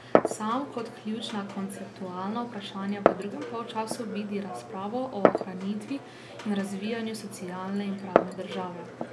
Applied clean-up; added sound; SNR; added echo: none; Glass; -2 dB; none.